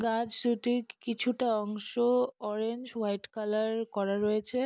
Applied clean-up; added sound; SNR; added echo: none; none; none; none.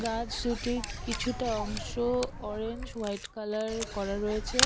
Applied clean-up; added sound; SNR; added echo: none; Bird + Camera; 1 dB; none.